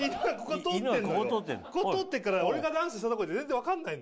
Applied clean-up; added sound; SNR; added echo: none; none; none; none.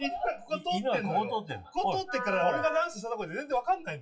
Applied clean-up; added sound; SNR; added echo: classical method WPE with log-MMSE.